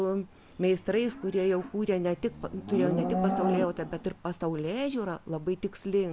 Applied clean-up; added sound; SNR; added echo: none; Livestock, farm animals, working animals; 7 dB; none.